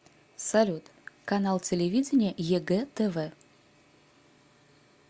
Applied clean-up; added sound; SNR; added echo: none; none; none; none.